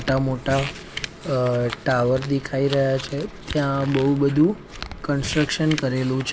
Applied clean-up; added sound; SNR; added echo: none; Crumpling, crinkling; 13 dB; none.